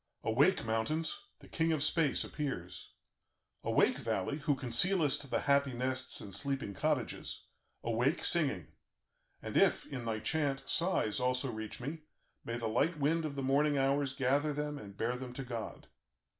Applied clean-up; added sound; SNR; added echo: none; none; none; none.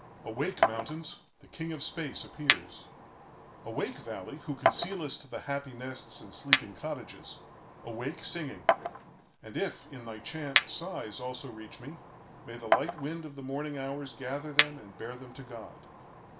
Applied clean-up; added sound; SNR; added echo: none; Chink, clink; -3 dB; none.